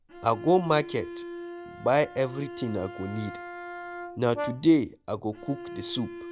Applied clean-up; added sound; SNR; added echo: none; Brass instrument + Bowed string instrument; 12 dB; none.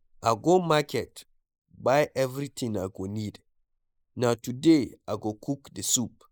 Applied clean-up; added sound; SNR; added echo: neural mask model Resemble Enhance denoiser.